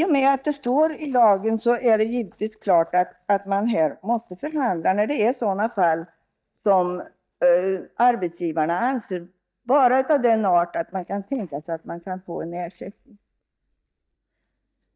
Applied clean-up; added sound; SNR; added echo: neural mask model DeepFilterNet 3.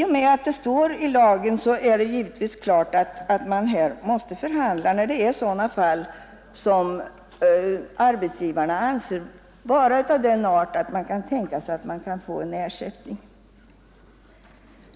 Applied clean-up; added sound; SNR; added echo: none; none; none; none.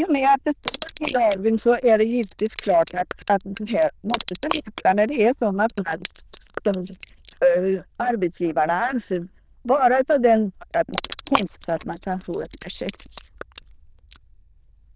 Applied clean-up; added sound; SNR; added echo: neural diffusion model UNIVERSE++.